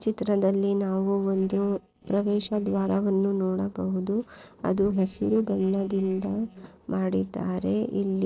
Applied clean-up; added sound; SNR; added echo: neural separator model SepFormer DNS4.